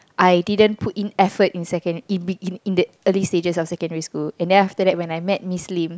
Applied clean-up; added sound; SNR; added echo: none; none; none; none.